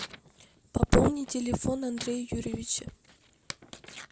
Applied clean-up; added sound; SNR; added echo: none; Tearing; 18 dB; none.